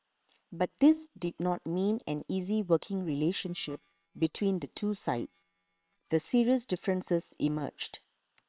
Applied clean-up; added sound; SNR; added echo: neural separator model SepFormer WHAM!.